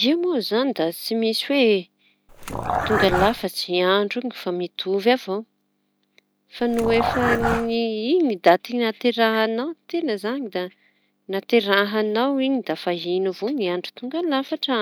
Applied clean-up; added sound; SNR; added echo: none; Dog; 2 dB; none.